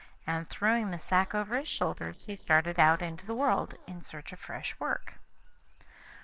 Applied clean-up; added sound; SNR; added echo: neural separator model SepFormer DNS4.